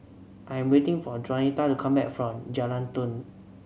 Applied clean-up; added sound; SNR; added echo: none; none; none; none.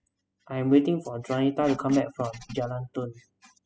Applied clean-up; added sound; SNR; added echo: classical method spectral subtraction.